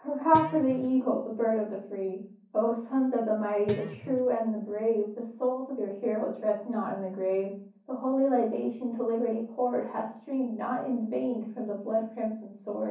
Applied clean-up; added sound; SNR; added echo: none; Guitar; 14 dB; reverberation time 0.6 s.